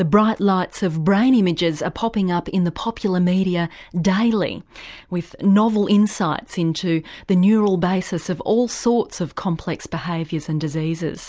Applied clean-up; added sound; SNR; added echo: none; none; none; none.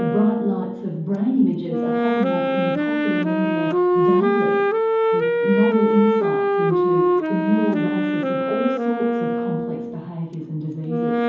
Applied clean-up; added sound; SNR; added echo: none; Wind instrument, woodwind instrument; -3 dB; reverberation time 0.9 s.